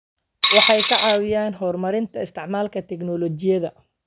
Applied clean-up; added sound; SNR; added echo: none; Coin (dropping); -3 dB; none.